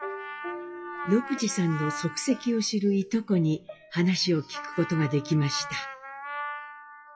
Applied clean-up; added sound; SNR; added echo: classical method WPE with log-MMSE.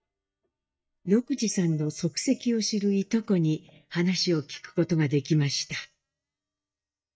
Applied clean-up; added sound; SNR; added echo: neural mask model DeepFilterNet 3.